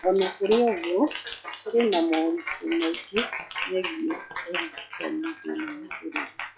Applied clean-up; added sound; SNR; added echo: classical method log-MMSE.